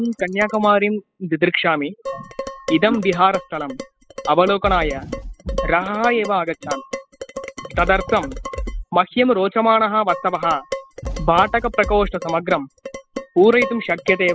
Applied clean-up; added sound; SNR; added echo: classical method spectral subtraction.